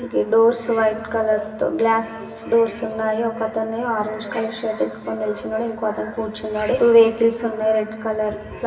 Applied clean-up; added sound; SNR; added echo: none; none; none; reverberation time 2.0 s.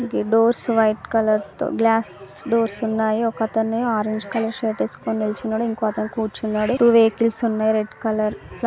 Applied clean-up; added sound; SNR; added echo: none; none; none; none.